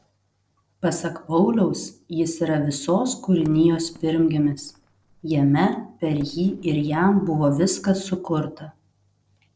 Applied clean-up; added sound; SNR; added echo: neural separator model SepFormer DNS4.